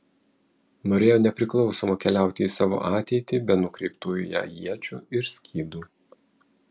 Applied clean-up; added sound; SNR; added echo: none; none; none; none.